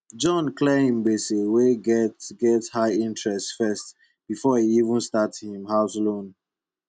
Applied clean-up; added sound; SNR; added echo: none; none; none; none.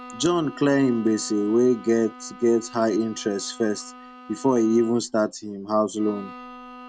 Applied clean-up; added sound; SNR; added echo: none; Bowed string instrument; 19 dB; none.